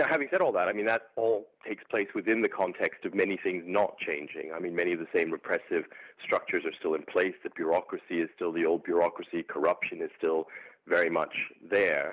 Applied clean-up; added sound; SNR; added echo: none; none; none; none.